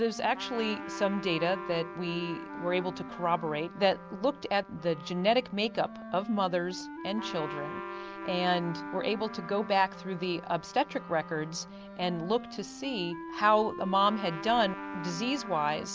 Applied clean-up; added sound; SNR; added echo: none; Trumpet + Wind instrument, woodwind instrument; 10 dB; none.